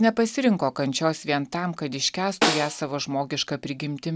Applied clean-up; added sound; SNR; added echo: none; Snare drum; 4 dB; none.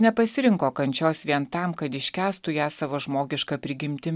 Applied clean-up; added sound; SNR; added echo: none; none; none; none.